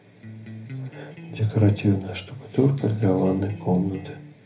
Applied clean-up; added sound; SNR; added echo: none; Electric guitar; 14 dB; reverberation time 0.3 s.